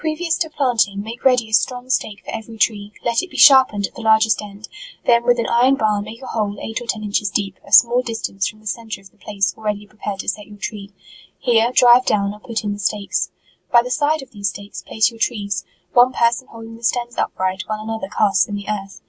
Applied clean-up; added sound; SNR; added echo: none; none; none; none.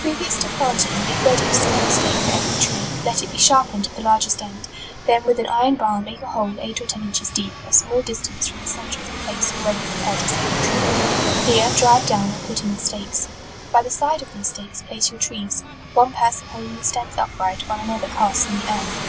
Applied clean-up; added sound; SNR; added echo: none; Fixed-wing aircraft, airplane; 4 dB; none.